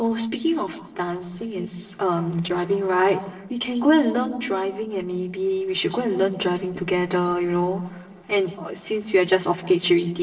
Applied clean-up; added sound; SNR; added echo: neural separator model SepFormer DNS4.